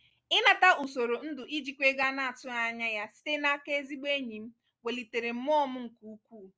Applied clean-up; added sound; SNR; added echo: none; none; none; none.